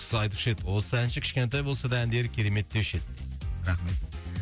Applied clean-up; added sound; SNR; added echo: none; none; none; none.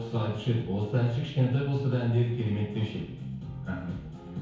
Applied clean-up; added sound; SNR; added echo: none; none; none; reverberation time 1.0 s.